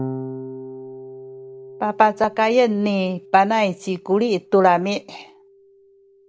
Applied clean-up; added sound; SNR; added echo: none; Electric guitar / Bass guitar; 15 dB; none.